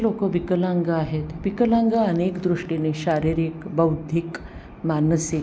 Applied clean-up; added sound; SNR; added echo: none; none; none; none.